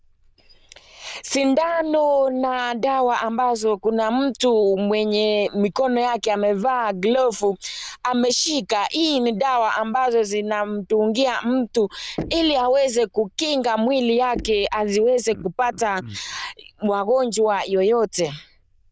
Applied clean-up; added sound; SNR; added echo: neural diffusion model UNIVERSE++.